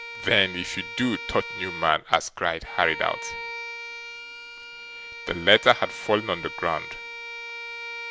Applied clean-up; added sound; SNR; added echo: none; Bowed string instrument; 10 dB; none.